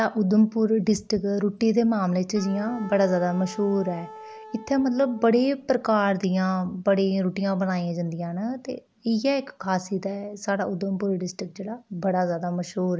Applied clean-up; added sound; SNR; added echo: none; Wind instrument, woodwind instrument; 18 dB; none.